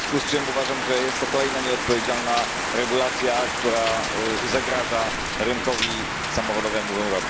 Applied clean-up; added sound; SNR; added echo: none; Rain; 1 dB; none.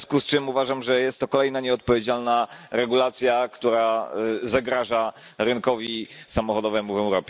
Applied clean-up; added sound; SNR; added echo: none; none; none; none.